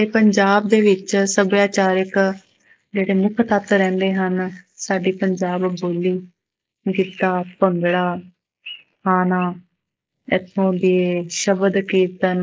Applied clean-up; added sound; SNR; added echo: neural mask model Resemble Enhance denoiser.